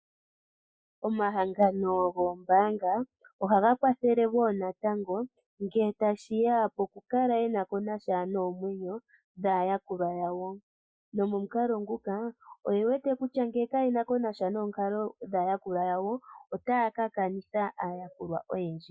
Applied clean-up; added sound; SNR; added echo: none; none; none; none.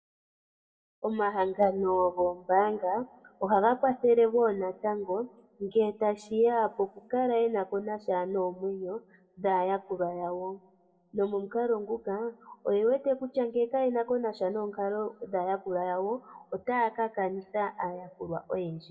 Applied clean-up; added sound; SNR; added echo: none; none; none; reverberation time 0.7 s.